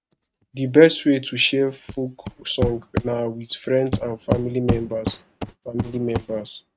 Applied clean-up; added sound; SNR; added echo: neural mask model RNNoise.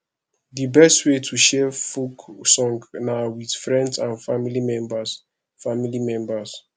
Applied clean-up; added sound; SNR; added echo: none; none; none; none.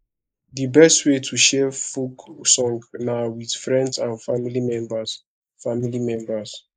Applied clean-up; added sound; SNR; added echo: neural mask model Resemble Enhance denoiser.